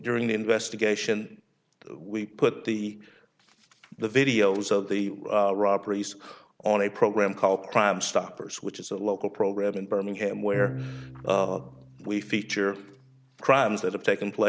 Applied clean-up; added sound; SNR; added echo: none; Bowed string instrument; 13 dB; none.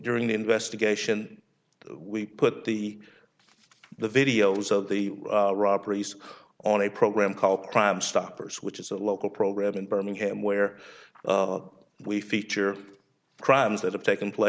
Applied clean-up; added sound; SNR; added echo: none; none; none; none.